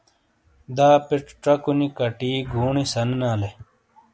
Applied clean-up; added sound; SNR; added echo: none; none; none; none.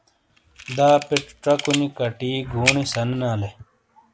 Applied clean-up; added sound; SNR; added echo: none; Camera; 7 dB; none.